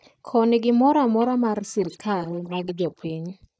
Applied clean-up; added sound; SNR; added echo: neural mask model DeepFilterNet 3.